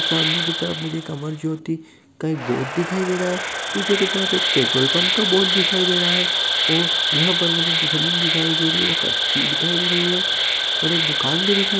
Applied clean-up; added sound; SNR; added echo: none; Insect; -3 dB; none.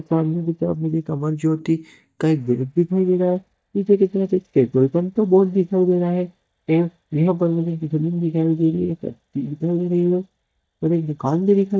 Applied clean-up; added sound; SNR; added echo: neural mask model DeepFilterNet 3.